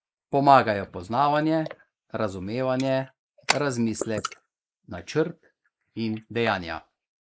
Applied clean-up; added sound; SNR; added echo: neural mask model Resemble Enhance denoiser.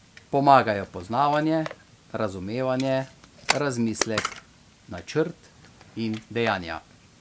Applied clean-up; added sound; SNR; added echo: none; Camera; 11 dB; none.